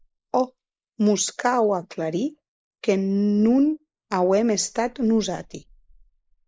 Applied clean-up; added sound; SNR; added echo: neural mask model Resemble Enhance denoiser.